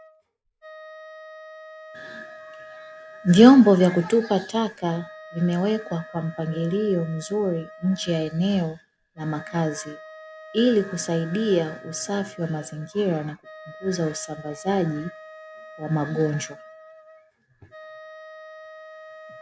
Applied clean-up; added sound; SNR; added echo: none; Wind instrument, woodwind instrument; 19 dB; none.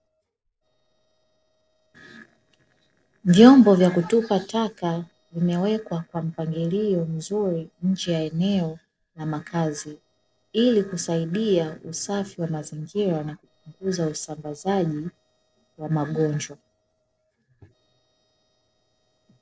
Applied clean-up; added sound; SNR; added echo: neural separator model SepFormer DNS4.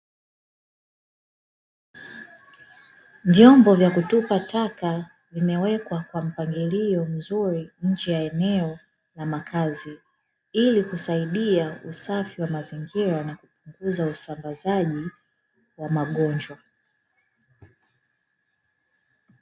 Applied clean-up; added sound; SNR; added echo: none; none; none; none.